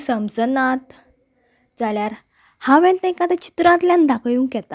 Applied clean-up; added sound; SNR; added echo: none; none; none; none.